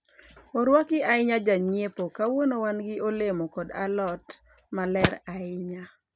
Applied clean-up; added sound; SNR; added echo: none; none; none; none.